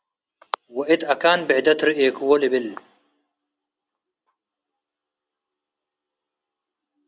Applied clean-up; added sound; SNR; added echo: none; none; none; none.